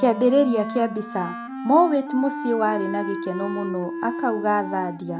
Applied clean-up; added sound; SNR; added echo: none; Wind instrument, woodwind instrument; 8 dB; none.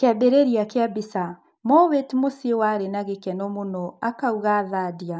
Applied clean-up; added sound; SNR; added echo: none; none; none; none.